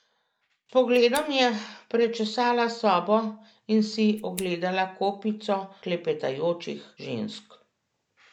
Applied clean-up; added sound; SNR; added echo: none; Scissors; 16 dB; none.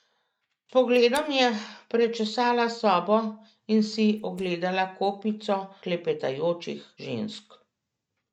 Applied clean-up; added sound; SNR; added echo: neural mask model RNNoise.